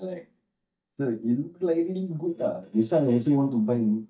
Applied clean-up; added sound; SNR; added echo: neural mask model DeepFilterNet 3.